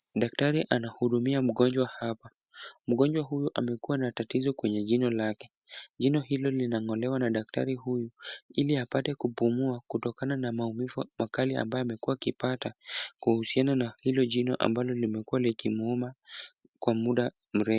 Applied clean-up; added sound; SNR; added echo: none; none; none; none.